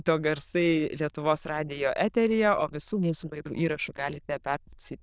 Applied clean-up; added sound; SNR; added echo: neural diffusion model UNIVERSE++.